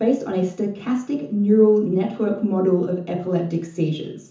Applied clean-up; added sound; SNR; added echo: none; none; none; reverberation time 0.6 s.